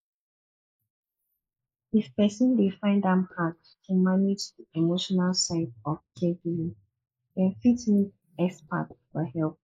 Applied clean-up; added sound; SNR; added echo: neural mask model Resemble Enhance denoiser.